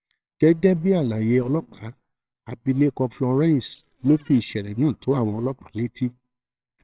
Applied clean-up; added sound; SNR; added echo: neural separator model SepFormer WHAMR!.